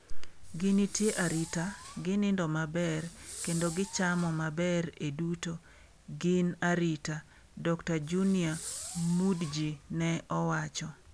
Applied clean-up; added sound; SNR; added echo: none; Fireworks; 8 dB; none.